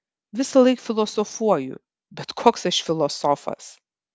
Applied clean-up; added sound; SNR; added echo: none; none; none; none.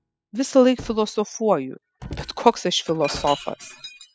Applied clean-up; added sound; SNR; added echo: classical method spectral subtraction.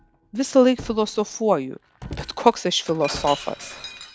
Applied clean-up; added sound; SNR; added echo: none; Shatter; 15 dB; none.